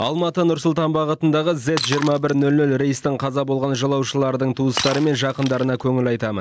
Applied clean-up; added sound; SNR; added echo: none; Shatter; 15 dB; none.